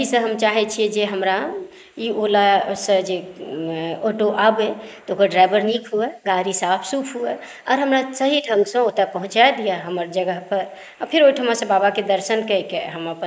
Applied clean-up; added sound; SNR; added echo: neural mask model Resemble Enhance denoiser.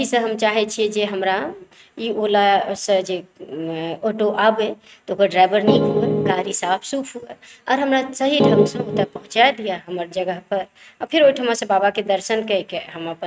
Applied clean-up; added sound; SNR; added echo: neural mask model RNNoise.